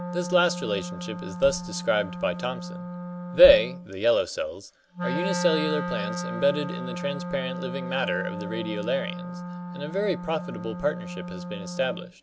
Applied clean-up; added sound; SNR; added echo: none; Wind instrument, woodwind instrument; 7 dB; none.